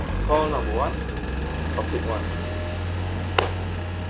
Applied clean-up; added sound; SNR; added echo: none; Engine; -3 dB; none.